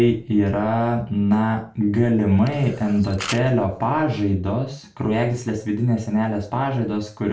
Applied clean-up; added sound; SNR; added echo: none; Camera; 13 dB; reverberation time 0.3 s.